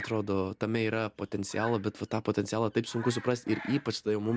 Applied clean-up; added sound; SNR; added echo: none; Bird vocalization, bird call, bird song; 17 dB; none.